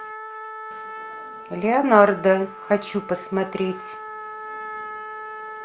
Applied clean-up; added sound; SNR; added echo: none; Trumpet; 12 dB; none.